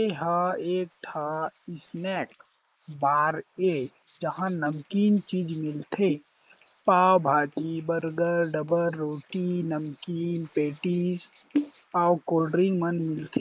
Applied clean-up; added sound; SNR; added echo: neural mask model Resemble Enhance denoiser.